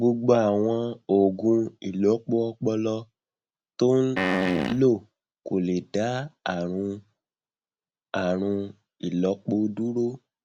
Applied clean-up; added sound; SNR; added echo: none; Fart; 0 dB; none.